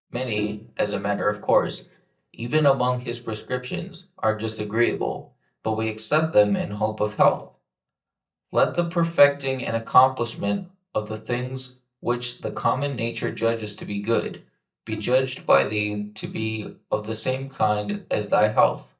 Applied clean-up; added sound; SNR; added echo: neural mask model DeepFilterNet 3.